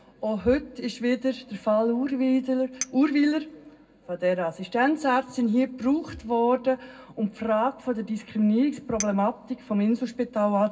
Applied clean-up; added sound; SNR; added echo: none; Chink, clink; 17 dB; reverberation time 0.3 s.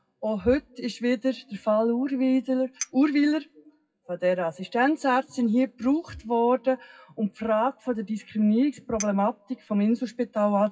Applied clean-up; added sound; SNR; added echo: classical method WPE with log-MMSE.